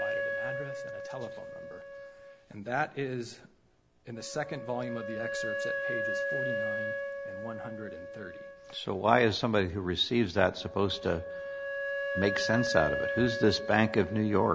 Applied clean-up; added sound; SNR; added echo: none; Wind instrument, woodwind instrument; 5 dB; none.